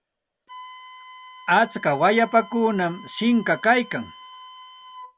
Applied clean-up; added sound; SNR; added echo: none; Wind instrument, woodwind instrument; 20 dB; none.